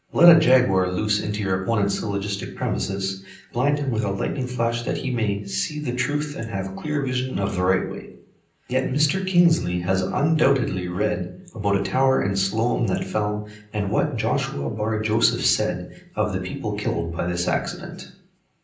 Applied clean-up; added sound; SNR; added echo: none; none; none; reverberation time 0.6 s.